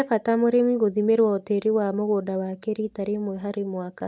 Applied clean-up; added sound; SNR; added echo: none; none; none; none.